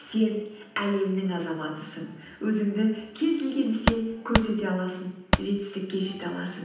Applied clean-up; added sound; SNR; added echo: none; Tap; -5 dB; reverberation time 0.9 s.